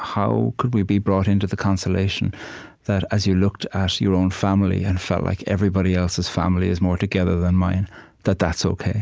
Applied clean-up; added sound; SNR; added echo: none; none; none; none.